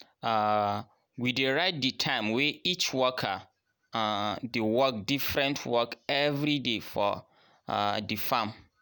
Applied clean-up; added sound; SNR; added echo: none; none; none; none.